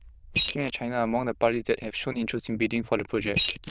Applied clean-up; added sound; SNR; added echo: neural diffusion model UNIVERSE++.